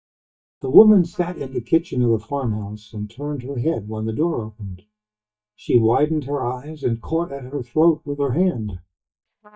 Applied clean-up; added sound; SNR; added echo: neural mask model DeepFilterNet 3.